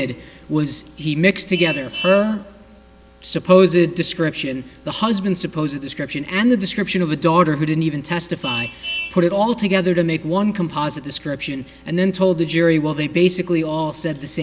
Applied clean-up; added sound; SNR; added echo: none; Vehicle horn, car horn, honking; 17 dB; none.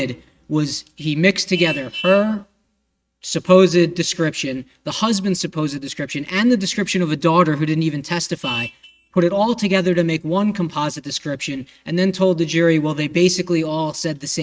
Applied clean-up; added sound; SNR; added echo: neural mask model RNNoise.